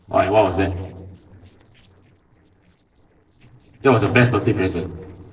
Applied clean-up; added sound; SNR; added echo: neural separator model SepFormer DNS4.